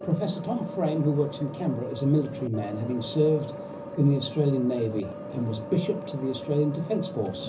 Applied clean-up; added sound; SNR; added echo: none; Vehicle; 10 dB; reverberation time 0.5 s.